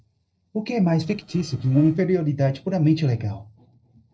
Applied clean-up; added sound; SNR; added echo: neural separator model SepFormer DNS4.